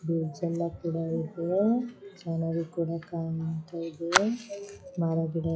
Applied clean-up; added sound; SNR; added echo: classical method log-MMSE.